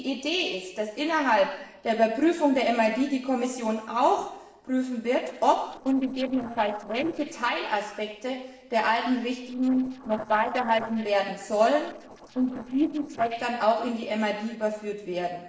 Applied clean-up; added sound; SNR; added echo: neural separator model SepFormer DNS4.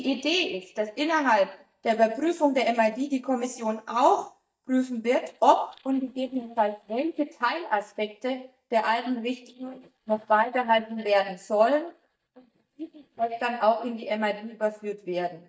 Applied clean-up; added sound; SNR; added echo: neural mask model DeepFilterNet 3.